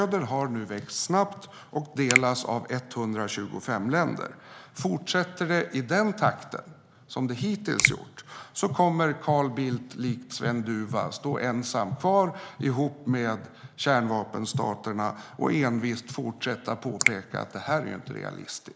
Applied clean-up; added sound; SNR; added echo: neural mask model Resemble Enhance denoiser.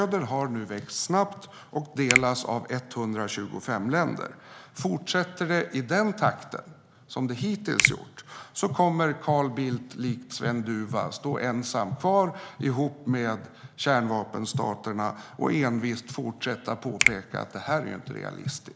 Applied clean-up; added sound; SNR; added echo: none; Finger snapping; 2 dB; none.